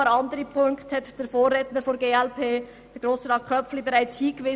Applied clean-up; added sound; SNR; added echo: none; none; none; none.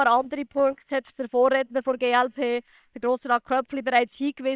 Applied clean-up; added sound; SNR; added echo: neural separator model SepFormer WHAM!.